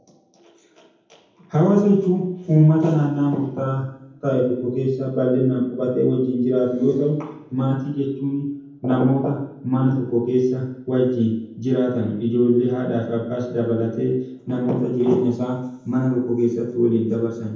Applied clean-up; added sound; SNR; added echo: none; none; none; reverberation time 0.9 s.